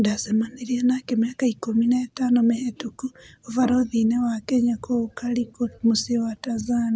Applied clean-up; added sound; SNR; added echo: none; none; none; none.